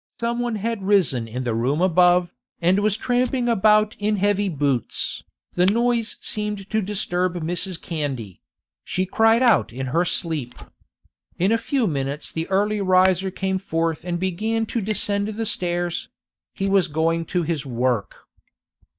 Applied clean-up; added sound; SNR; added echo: neural mask model DeepFilterNet 3.